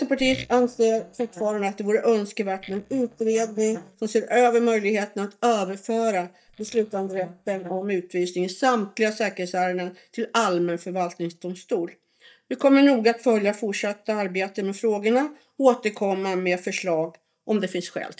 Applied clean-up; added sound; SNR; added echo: neural mask model DeepFilterNet 3.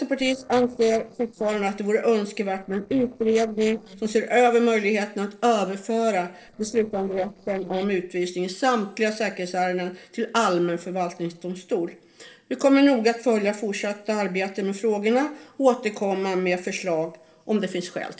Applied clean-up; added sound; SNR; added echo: neural separator model SepFormer DNS4.